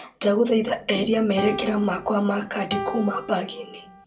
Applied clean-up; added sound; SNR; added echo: none; Piano; 11 dB; reverberation time 0.2 s.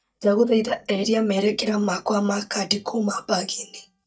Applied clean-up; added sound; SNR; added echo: neural mask model DeepFilterNet 3.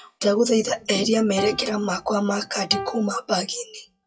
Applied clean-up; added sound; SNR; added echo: classical method WPE with log-MMSE.